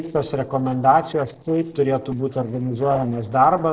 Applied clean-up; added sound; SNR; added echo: neural separator model SepFormer DNS4.